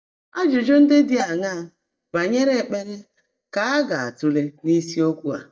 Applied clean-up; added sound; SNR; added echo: neural mask model DeepFilterNet 3.